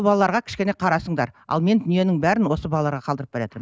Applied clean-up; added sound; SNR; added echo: none; none; none; none.